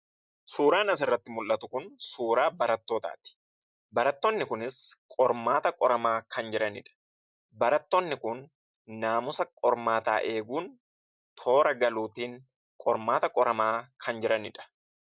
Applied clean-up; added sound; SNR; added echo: none; none; none; none.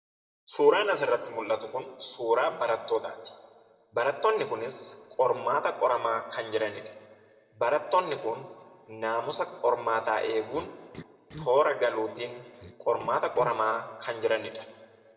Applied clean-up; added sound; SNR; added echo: neural separator model SepFormer DNS4.